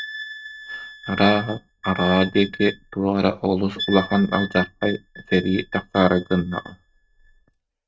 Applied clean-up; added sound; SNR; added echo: neural mask model RNNoise.